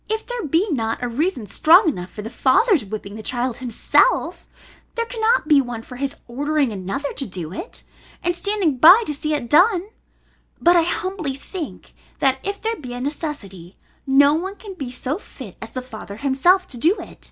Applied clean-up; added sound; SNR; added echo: none; none; none; none.